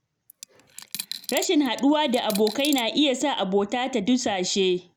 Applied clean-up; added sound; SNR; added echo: none; Coin (dropping); 13 dB; none.